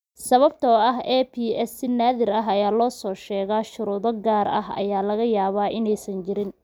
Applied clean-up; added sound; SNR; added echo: none; none; none; none.